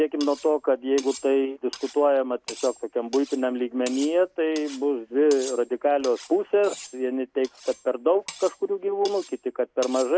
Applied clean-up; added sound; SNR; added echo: none; Cutlery, silverware; 19 dB; none.